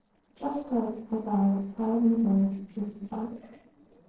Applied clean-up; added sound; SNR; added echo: neural separator model SepFormer DNS4.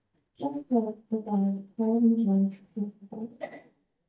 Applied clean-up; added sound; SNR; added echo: neural mask model DeepFilterNet 3.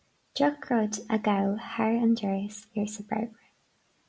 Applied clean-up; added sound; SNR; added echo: none; none; none; none.